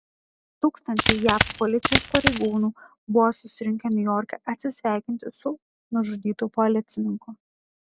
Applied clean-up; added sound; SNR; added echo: none; Coin (dropping); -1 dB; none.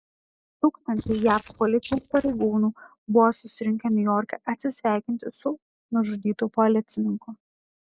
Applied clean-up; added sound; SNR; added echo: neural mask model Resemble Enhance denoiser.